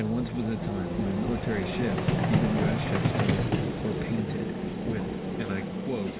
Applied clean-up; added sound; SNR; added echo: none; Vehicle; -2 dB; reverberation time 1.8 s.